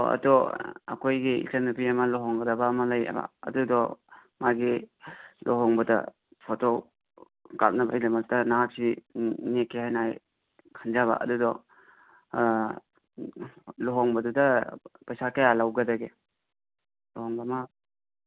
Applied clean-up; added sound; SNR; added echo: none; none; none; none.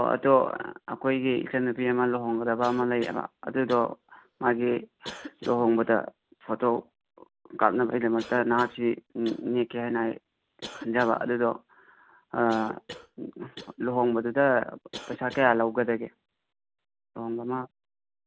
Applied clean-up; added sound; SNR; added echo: none; Cough; 19 dB; none.